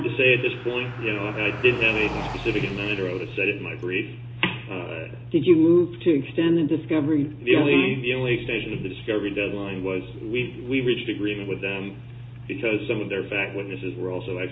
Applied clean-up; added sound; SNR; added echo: none; Car passing by; 19 dB; none.